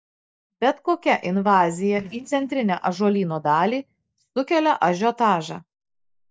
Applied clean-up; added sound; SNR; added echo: neural mask model DeepFilterNet 3.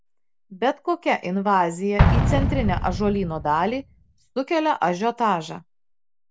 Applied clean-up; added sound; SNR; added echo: none; Explosion; 2 dB; none.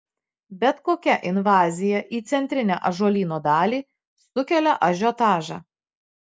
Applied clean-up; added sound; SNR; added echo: none; none; none; none.